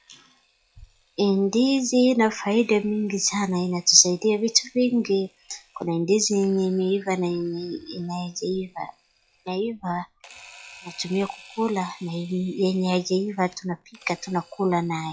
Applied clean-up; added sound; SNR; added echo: classical method log-MMSE.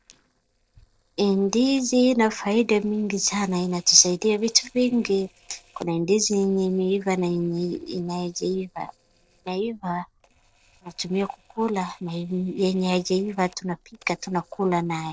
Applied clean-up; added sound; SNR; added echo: neural separator model SepFormer DNS4.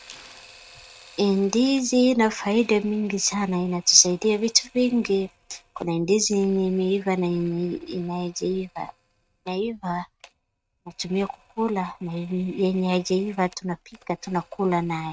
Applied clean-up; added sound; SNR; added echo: neural mask model RNNoise.